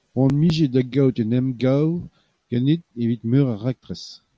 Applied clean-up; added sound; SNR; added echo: none; none; none; none.